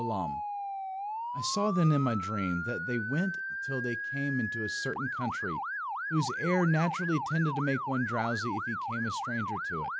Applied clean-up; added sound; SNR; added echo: none; Motor vehicle (road) / Siren; 3 dB; none.